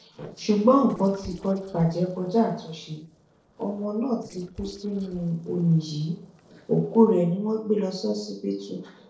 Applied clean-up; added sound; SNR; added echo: neural separator model SepFormer DNS4.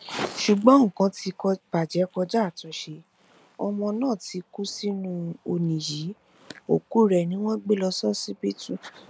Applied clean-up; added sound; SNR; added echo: none; none; none; none.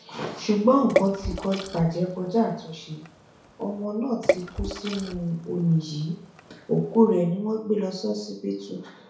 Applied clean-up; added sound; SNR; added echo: none; Water / Splash, splatter; 7 dB; reverberation time 0.6 s.